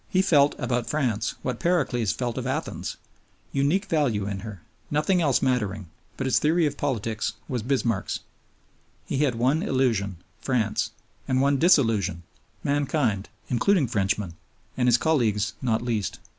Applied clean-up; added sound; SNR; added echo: none; none; none; none.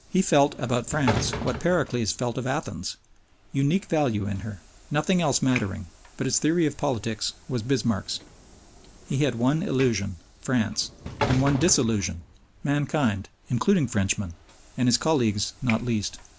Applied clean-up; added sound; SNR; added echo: none; Sliding door / Train; 12 dB; none.